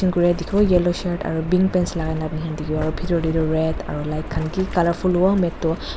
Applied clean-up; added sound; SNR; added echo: none; Boiling; 17 dB; none.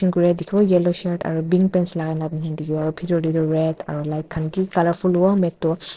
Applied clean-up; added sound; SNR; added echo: neural separator model SepFormer DNS4.